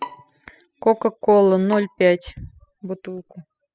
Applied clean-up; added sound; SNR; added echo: classical method spectral subtraction.